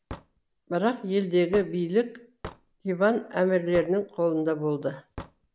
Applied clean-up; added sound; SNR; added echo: none; Hammer / Wood; 19 dB; none.